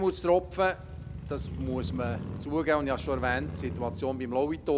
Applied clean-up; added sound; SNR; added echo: none; Motorcycle; 8 dB; none.